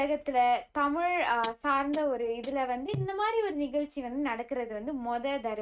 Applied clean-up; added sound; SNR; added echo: neural mask model RNNoise.